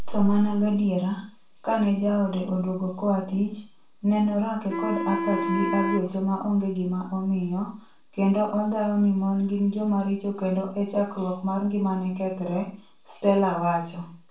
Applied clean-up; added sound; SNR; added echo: none; Wind instrument, woodwind instrument; 5 dB; reverberation time 0.4 s.